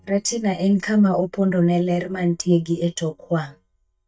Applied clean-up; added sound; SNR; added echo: neural mask model DeepFilterNet 3.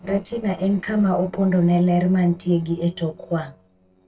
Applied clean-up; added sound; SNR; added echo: neural separator model SepFormer DNS4.